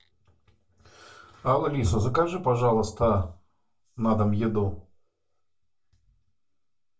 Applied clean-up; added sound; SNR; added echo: none; none; none; reverberation time 0.2 s.